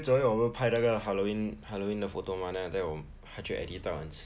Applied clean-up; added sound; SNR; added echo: none; none; none; none.